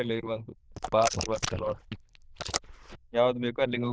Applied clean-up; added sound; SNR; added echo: neural diffusion model UNIVERSE++.